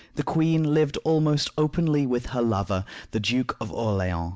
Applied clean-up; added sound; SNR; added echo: none; none; none; none.